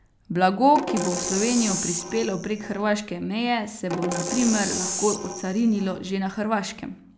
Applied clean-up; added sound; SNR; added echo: none; Percussion; 6 dB; none.